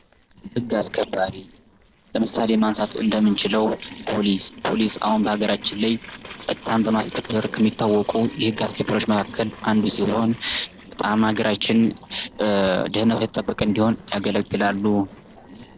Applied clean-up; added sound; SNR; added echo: neural separator model SepFormer DNS4.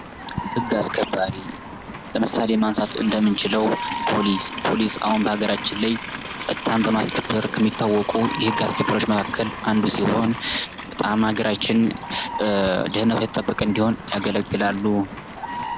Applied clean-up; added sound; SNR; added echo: none; Bird vocalization, bird call, bird song + Livestock, farm animals, working animals; 9 dB; none.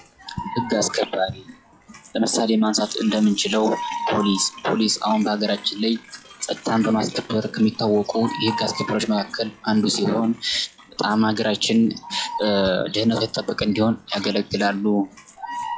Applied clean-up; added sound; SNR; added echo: classical method log-MMSE.